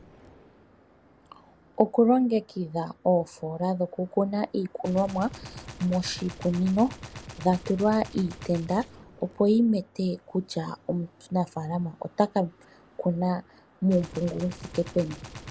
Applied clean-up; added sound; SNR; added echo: none; Gunshot, gunfire; 19 dB; none.